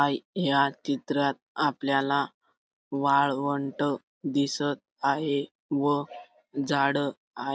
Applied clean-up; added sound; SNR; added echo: none; none; none; none.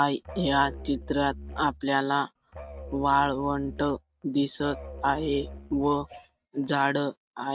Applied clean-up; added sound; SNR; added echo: neural mask model RNNoise.